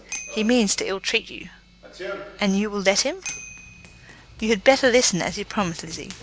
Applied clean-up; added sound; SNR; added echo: none; Run + Bicycle bell; 16 dB; none.